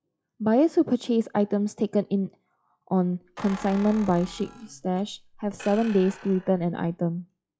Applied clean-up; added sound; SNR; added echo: classical method log-MMSE.